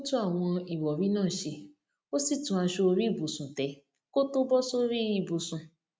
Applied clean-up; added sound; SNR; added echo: none; none; none; none.